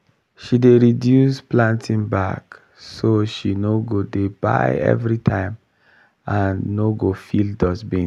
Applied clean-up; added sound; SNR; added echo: none; none; none; none.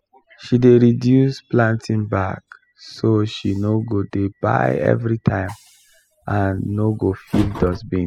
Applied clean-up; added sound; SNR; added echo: classical method spectral subtraction.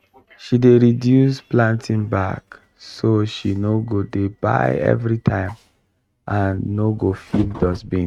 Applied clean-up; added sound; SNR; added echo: neural mask model RNNoise.